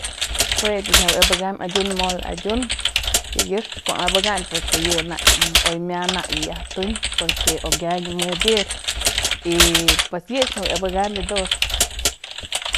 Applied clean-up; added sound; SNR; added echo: none; Computer keyboard; -4 dB; none.